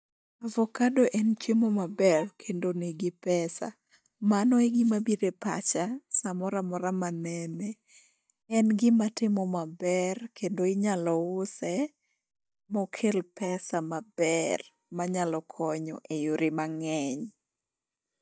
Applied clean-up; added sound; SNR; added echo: neural mask model DeepFilterNet 3.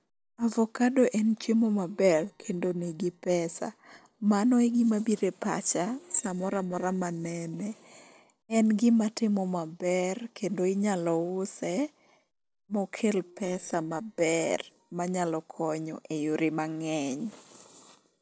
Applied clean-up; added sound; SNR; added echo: neural separator model SepFormer DNS4.